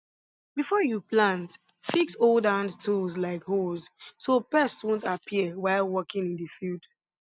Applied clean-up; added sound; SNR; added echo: none; none; none; none.